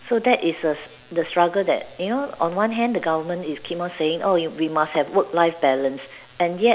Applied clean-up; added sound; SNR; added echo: none; none; none; none.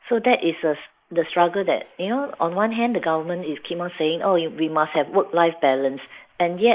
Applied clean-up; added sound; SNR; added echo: neural mask model Resemble Enhance denoiser.